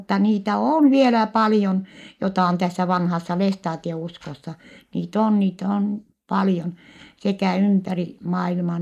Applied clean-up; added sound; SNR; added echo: neural mask model Resemble Enhance denoiser.